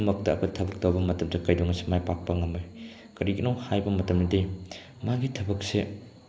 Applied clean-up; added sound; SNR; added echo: none; none; none; none.